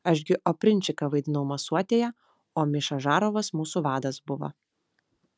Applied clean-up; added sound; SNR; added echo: none; none; none; none.